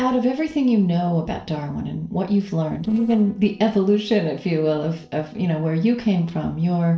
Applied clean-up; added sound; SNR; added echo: neural separator model SepFormer DNS4.